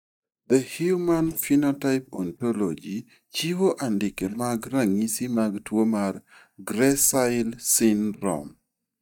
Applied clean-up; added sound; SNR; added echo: neural mask model DeepFilterNet 3.